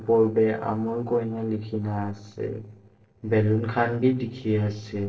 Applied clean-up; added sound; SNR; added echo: neural separator model SepFormer DNS4.